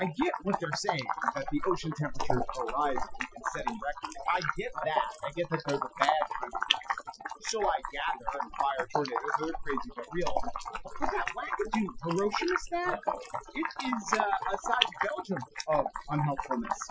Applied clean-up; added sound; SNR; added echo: classical method Wiener filter.